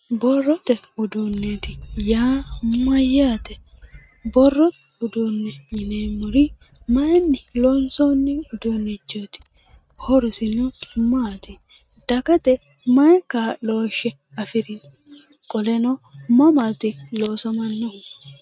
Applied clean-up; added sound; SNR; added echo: neural mask model RNNoise.